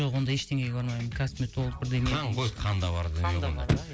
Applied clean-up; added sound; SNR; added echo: none; Chirp, tweet / Slam / Car; 10 dB; none.